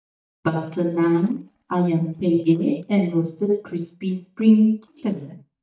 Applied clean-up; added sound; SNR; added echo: neural mask model DeepFilterNet 3.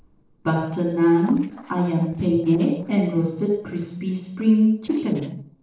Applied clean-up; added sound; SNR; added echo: neural separator model SepFormer DNS4.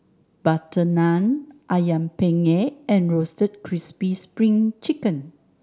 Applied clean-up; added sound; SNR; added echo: none; none; none; none.